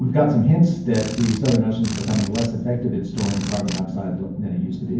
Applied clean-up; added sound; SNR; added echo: none; Drill; 10 dB; reverberation time 0.9 s.